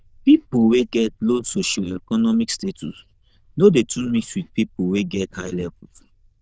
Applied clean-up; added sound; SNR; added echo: neural diffusion model UNIVERSE++.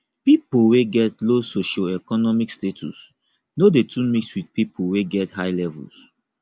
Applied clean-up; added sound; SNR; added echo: none; none; none; none.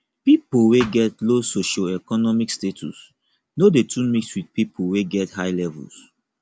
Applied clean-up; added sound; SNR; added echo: none; Thump, thud; 13 dB; none.